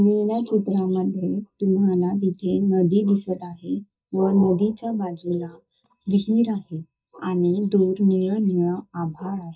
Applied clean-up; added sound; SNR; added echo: neural mask model DeepFilterNet 3.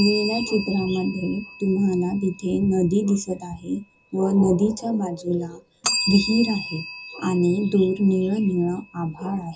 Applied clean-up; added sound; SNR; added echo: none; Bell; 12 dB; reverberation time 0.2 s.